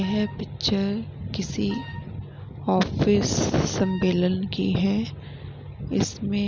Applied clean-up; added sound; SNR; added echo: none; Wind instrument, woodwind instrument; 19 dB; none.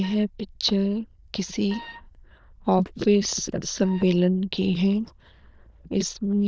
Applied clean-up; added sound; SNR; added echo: neural diffusion model UNIVERSE++.